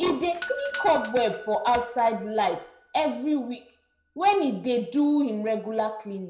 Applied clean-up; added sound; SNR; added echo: none; Doorbell; 5 dB; reverberation time 0.5 s.